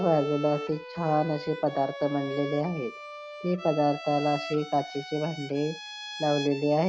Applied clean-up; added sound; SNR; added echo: none; Bowed string instrument; 11 dB; none.